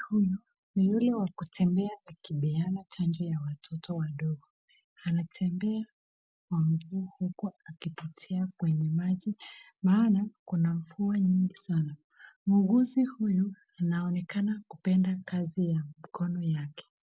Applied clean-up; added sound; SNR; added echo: none; none; none; none.